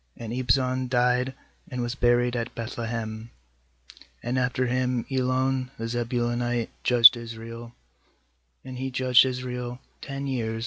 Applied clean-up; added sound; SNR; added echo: none; none; none; none.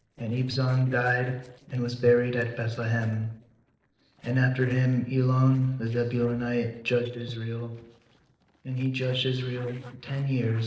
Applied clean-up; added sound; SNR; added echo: neural separator model SepFormer DNS4.